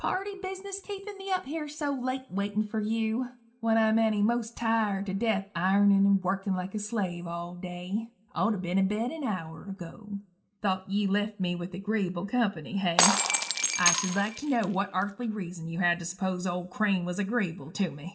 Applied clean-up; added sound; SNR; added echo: none; Shatter; -1 dB; reverberation time 0.4 s.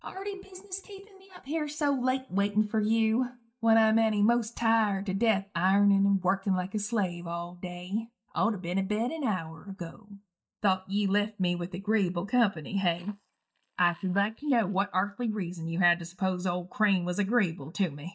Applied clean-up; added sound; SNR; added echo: neural mask model DeepFilterNet 3.